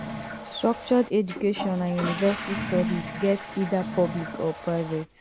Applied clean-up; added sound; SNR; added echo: none; Toilet flush / Water; 8 dB; none.